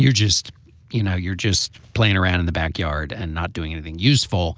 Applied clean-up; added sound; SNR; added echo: none; none; none; none.